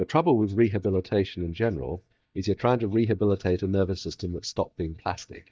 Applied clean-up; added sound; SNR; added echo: neural mask model DeepFilterNet 3.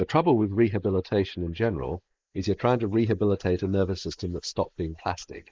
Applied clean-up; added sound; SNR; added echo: neural mask model Resemble Enhance denoiser.